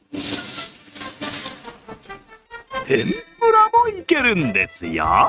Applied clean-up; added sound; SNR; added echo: neural mask model RNNoise.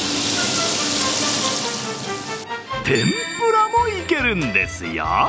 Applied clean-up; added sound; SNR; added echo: none; none; none; none.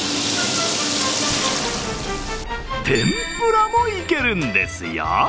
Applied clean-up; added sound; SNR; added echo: none; Explosion; 12 dB; none.